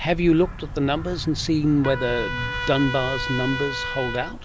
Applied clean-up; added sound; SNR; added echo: none; Bird vocalization, bird call, bird song + Trumpet; 7 dB; none.